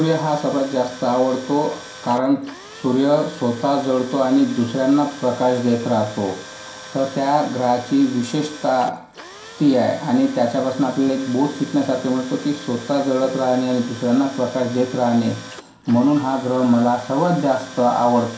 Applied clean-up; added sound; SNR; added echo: none; Tools; 18 dB; reverberation time 0.5 s.